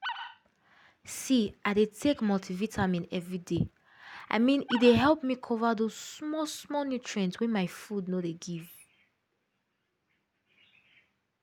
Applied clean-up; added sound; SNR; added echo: none; Animal; 10 dB; none.